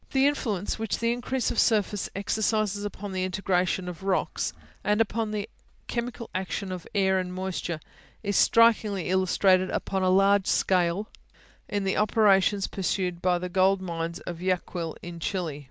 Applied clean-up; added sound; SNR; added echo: none; none; none; none.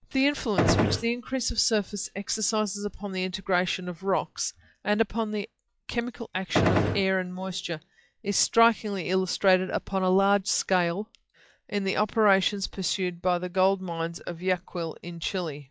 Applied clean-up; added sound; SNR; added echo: classical method log-MMSE.